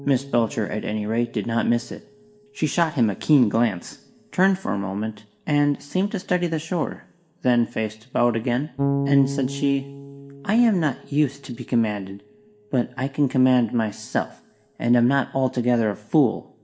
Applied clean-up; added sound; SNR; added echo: none; Bass guitar; 13 dB; reverberation time 0.8 s.